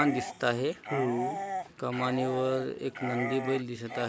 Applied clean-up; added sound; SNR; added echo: none; Dog; 6 dB; none.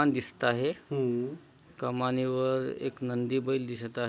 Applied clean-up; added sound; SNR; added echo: none; none; none; none.